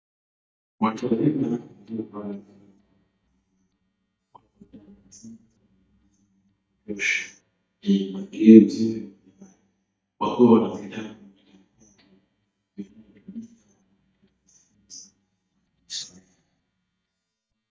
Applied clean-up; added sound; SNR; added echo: neural mask model DeepFilterNet 3.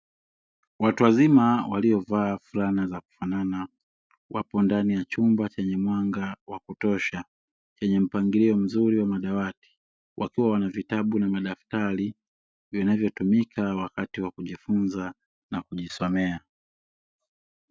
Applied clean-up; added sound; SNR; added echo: none; none; none; none.